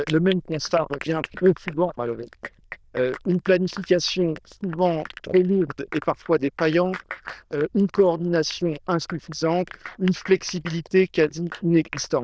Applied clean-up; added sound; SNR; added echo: neural diffusion model UNIVERSE++.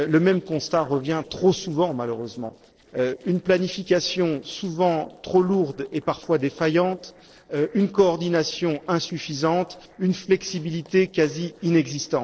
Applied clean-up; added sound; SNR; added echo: neural separator model SepFormer DNS4.